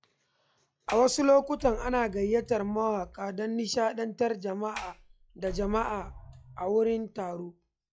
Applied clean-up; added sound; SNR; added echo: classical method log-MMSE.